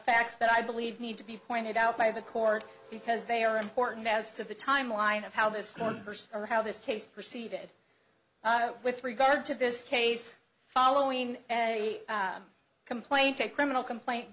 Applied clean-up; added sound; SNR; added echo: none; none; none; none.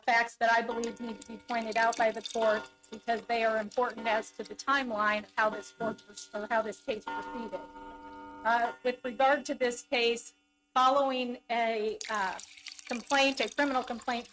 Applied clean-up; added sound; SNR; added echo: neural mask model RNNoise.